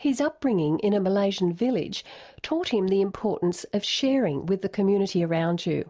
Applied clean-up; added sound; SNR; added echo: none; none; none; none.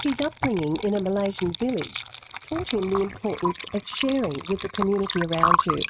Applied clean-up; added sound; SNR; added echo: neural mask model RNNoise.